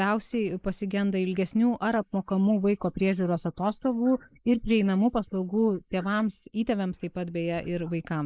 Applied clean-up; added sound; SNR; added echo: neural mask model Resemble Enhance denoiser.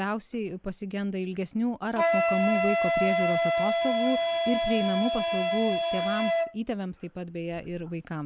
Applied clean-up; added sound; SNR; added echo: none; Wind instrument, woodwind instrument; -2 dB; none.